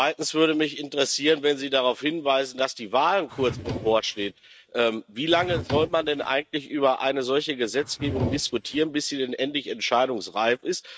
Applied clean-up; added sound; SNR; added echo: neural mask model RNNoise.